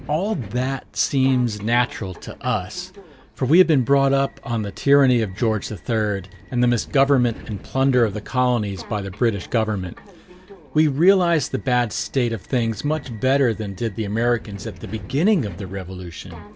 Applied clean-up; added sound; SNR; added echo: none; Subway, metro, underground; 20 dB; none.